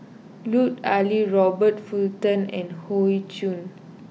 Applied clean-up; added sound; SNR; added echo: none; none; none; none.